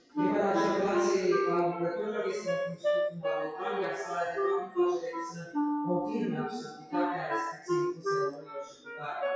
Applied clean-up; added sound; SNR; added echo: classical method WPE with log-MMSE.